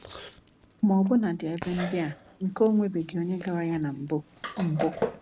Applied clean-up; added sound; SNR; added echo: none; Chewing, mastication; 11 dB; none.